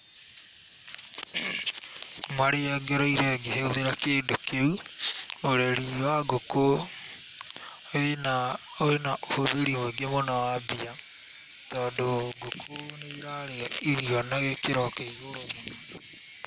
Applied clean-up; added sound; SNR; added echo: none; none; none; none.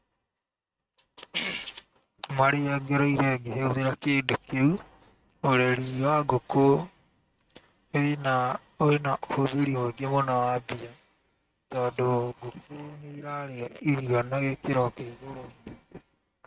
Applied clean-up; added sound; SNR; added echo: neural mask model RNNoise.